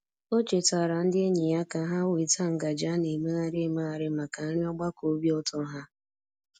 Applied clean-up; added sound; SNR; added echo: none; none; none; none.